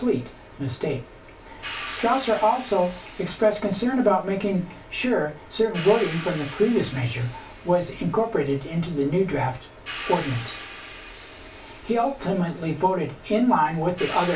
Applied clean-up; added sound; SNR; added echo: none; Hi-hat; 16 dB; reverberation time 0.3 s.